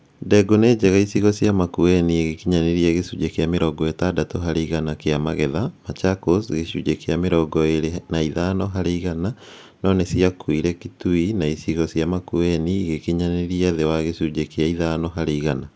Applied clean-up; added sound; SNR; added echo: none; none; none; none.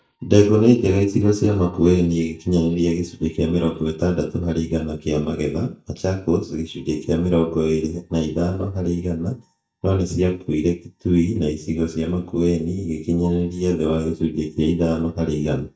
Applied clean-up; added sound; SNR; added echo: neural mask model DeepFilterNet 3.